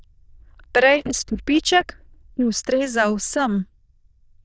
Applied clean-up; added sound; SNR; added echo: neural diffusion model UNIVERSE++.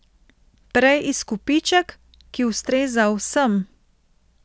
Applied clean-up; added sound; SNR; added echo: none; none; none; none.